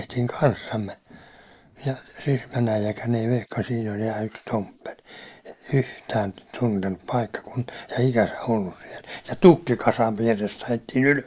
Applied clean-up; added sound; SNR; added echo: neural mask model Resemble Enhance denoiser.